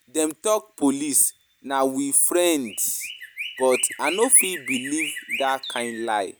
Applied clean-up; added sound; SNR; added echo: none; Chirp, tweet; 12 dB; none.